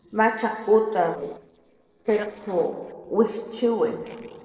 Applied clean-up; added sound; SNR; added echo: neural separator model SepFormer DNS4.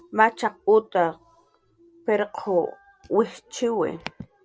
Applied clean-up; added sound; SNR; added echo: none; none; none; none.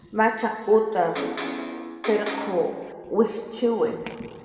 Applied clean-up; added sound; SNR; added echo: none; Electric guitar; 7 dB; reverberation time 1.9 s.